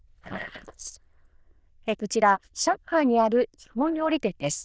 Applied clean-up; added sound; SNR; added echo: neural diffusion model UNIVERSE++.